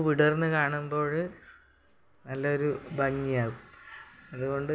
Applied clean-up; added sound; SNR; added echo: none; none; none; none.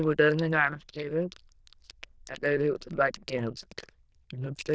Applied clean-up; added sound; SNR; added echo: neural diffusion model UNIVERSE++.